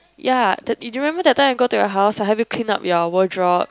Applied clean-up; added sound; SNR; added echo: none; none; none; none.